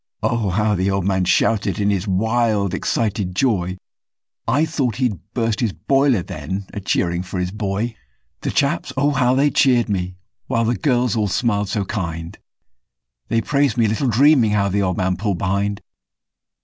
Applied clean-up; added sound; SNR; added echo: none; none; none; none.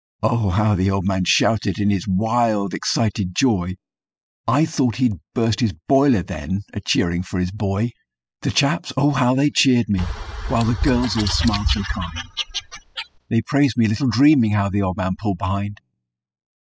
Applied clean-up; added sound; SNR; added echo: classical method spectral subtraction.